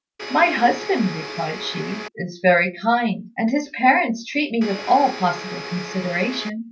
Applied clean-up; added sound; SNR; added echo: none; Domestic sounds, home sounds; 11 dB; none.